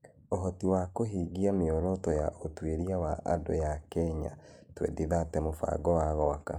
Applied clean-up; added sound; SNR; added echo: neural mask model Resemble Enhance denoiser.